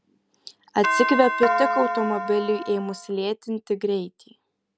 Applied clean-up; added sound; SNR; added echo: none; Doorbell; 1 dB; none.